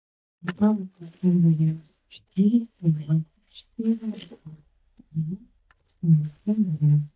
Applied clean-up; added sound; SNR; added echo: neural mask model DeepFilterNet 3.